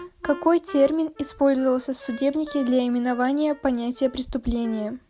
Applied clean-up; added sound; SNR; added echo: none; Wind instrument, woodwind instrument; 20 dB; none.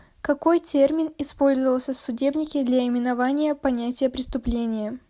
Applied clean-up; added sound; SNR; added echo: none; none; none; none.